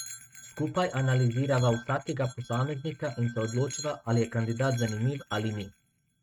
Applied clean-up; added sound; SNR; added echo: neural mask model RNNoise.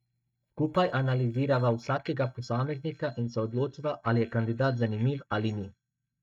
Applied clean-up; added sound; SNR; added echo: neural mask model DeepFilterNet 3.